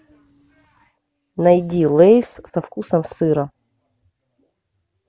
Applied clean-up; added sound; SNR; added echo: none; none; none; none.